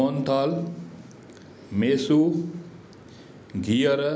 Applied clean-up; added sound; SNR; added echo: none; none; none; none.